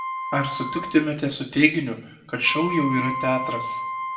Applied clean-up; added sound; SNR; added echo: none; Wind instrument, woodwind instrument; 7 dB; reverberation time 0.6 s.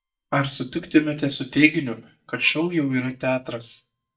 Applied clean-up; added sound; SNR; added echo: neural mask model DeepFilterNet 3.